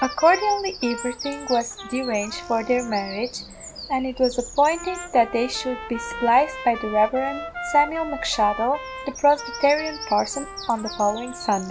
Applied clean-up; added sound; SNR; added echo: none; Bird vocalization, bird call, bird song + Trumpet; 11 dB; none.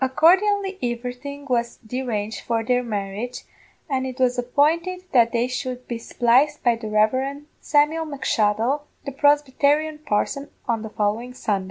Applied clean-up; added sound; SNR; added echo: none; none; none; none.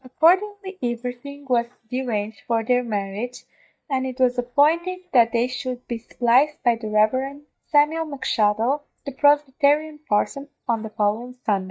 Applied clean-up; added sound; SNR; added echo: neural mask model DeepFilterNet 3.